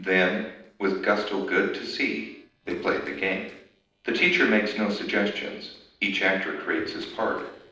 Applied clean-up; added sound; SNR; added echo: neural separator model SepFormer DNS4.